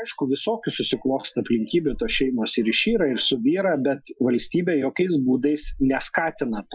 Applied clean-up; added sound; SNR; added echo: classical method Wiener filter.